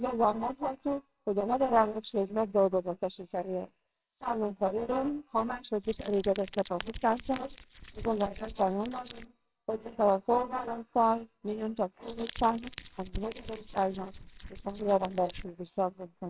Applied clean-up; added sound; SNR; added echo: neural separator model SepFormer WHAMR!.